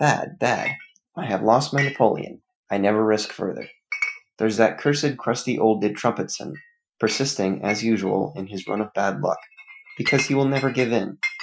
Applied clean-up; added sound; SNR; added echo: classical method Wiener filter.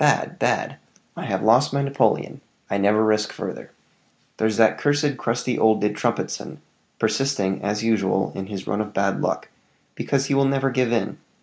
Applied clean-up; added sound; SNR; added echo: none; none; none; none.